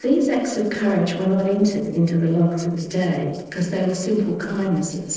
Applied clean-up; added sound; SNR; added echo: neural separator model SepFormer DNS4.